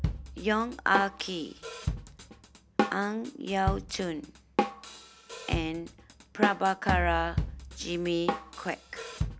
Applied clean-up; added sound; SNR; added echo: none; Drum kit; 2 dB; none.